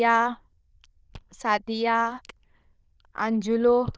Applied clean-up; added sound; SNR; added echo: neural diffusion model UNIVERSE++.